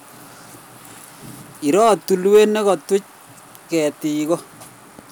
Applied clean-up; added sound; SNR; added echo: none; none; none; none.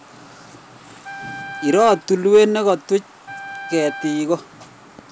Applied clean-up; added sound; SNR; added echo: none; Wind instrument, woodwind instrument; 15 dB; none.